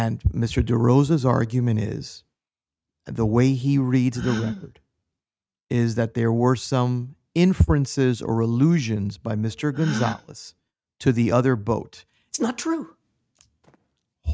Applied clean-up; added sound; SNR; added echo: neural mask model RNNoise.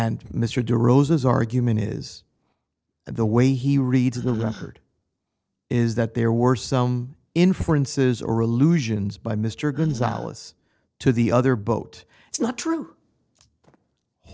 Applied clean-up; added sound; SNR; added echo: neural separator model SepFormer DNS4.